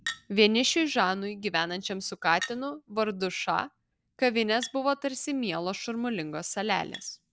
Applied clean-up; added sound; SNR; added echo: none; Chink, clink; 17 dB; none.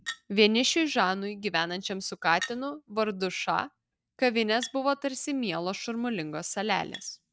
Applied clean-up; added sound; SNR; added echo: neural mask model RNNoise.